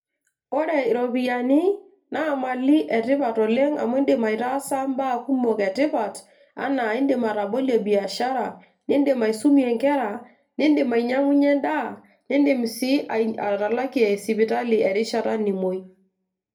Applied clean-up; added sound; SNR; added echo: none; none; none; reverberation time 0.3 s.